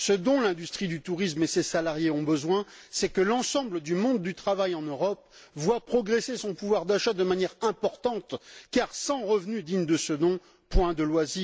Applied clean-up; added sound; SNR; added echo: none; none; none; none.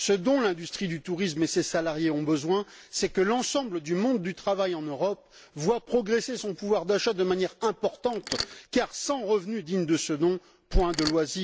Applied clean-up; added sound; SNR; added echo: none; Mechanisms; 8 dB; none.